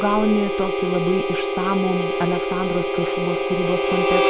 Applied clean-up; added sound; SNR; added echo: none; Harmonica; -1 dB; none.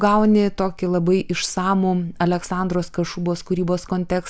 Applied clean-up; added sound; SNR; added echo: none; none; none; none.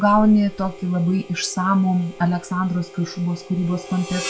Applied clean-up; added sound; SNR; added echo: classical method log-MMSE.